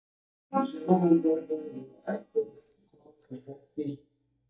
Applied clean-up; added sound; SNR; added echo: neural mask model DeepFilterNet 3.